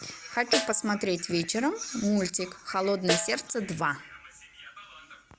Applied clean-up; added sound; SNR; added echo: none; Snare drum; 6 dB; none.